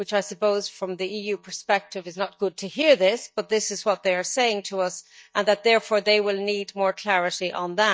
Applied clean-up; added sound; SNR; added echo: neural mask model DeepFilterNet 3.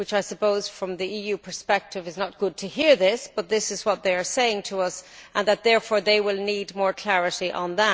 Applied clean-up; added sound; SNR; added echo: none; none; none; none.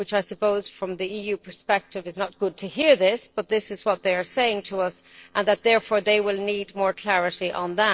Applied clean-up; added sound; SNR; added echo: neural separator model SepFormer DNS4.